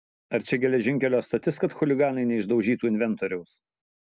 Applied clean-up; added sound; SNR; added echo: none; none; none; none.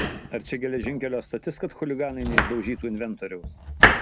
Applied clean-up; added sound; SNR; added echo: none; Domestic sounds, home sounds; -4 dB; none.